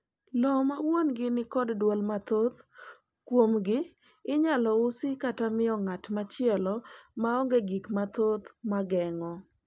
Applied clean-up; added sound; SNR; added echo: none; none; none; none.